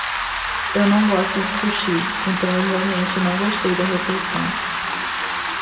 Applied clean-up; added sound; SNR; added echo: none; Rain; 2 dB; reverberation time 1.7 s.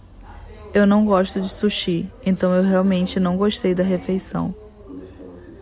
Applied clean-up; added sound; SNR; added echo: none; none; none; none.